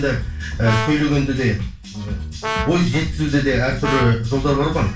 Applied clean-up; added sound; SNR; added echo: none; Brass instrument; 9 dB; reverberation time 0.3 s.